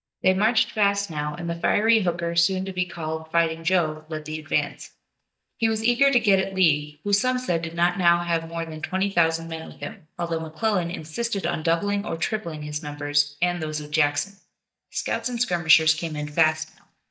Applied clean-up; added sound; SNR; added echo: neural mask model DeepFilterNet 3.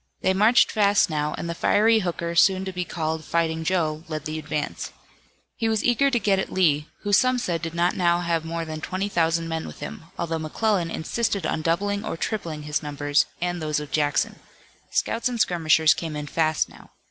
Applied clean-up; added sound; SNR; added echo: none; none; none; none.